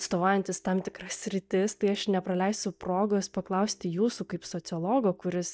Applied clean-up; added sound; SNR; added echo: neural mask model DeepFilterNet 3.